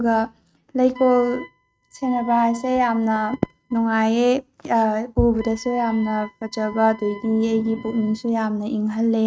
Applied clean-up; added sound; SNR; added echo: neural mask model RNNoise.